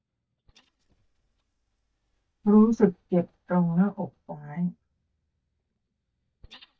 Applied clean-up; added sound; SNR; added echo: neural mask model DeepFilterNet 3.